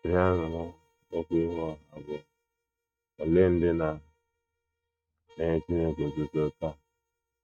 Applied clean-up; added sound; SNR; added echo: neural mask model RNNoise.